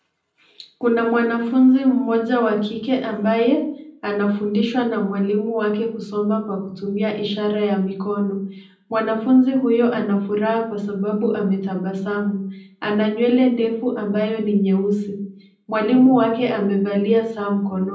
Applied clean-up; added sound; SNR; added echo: none; none; none; reverberation time 0.6 s.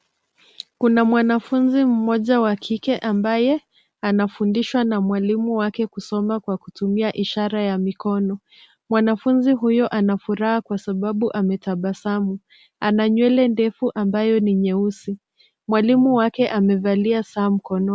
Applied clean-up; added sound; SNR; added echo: none; none; none; none.